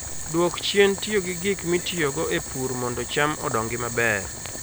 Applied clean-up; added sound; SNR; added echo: none; Boiling; 9 dB; none.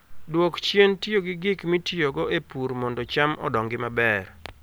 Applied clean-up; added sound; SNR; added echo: none; none; none; none.